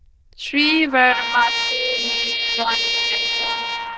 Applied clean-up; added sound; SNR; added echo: neural diffusion model UNIVERSE++.